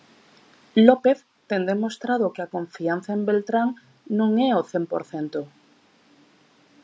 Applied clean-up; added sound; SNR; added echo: none; none; none; none.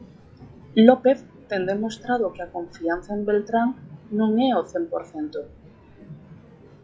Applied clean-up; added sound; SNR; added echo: classical method log-MMSE.